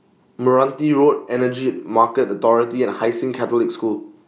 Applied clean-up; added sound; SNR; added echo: none; none; none; none.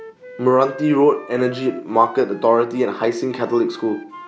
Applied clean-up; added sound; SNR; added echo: none; Wind instrument, woodwind instrument; 20 dB; none.